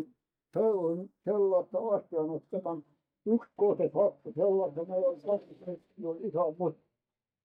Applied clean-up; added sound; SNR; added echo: neural mask model DeepFilterNet 3.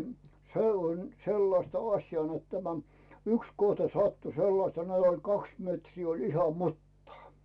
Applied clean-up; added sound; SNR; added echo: none; none; none; none.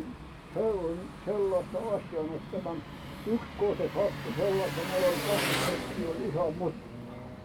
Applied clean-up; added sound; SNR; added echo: none; Engine; 5 dB; none.